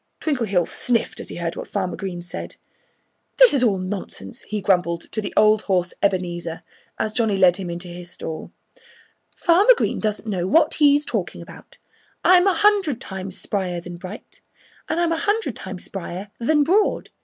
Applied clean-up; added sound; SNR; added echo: none; none; none; none.